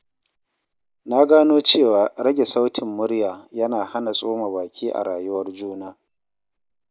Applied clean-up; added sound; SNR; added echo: none; none; none; none.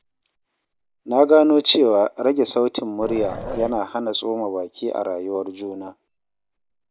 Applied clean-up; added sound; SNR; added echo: none; Growling; 11 dB; none.